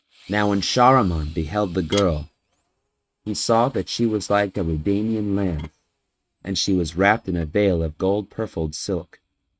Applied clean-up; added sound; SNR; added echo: neural mask model RNNoise.